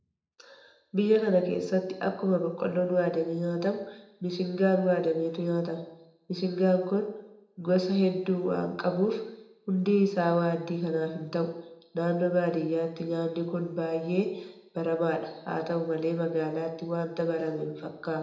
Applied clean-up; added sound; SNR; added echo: none; none; none; reverberation time 0.8 s.